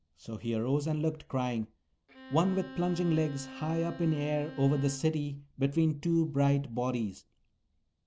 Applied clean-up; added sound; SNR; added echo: none; Bowed string instrument; 15 dB; none.